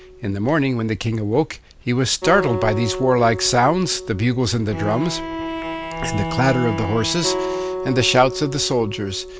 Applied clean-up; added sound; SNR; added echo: none; Acoustic guitar + Bowed string instrument; 8 dB; none.